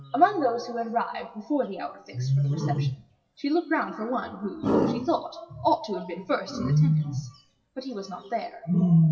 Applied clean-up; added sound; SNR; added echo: classical method WPE with log-MMSE.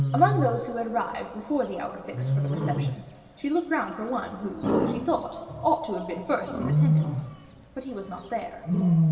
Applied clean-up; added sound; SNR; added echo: none; Wild animals; -1 dB; reverberation time 2.9 s.